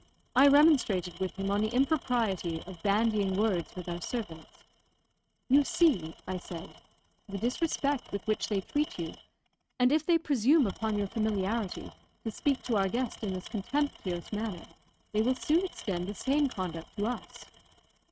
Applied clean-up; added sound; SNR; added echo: neural mask model RNNoise.